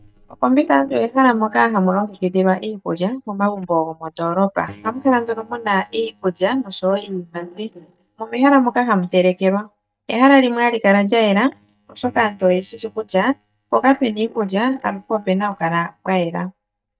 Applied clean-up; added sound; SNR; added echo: neural mask model DeepFilterNet 3.